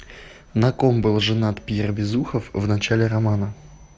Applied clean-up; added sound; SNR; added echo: none; none; none; none.